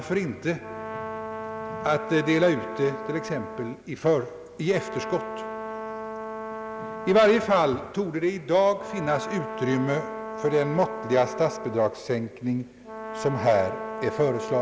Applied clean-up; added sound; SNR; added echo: none; Brass instrument; 10 dB; none.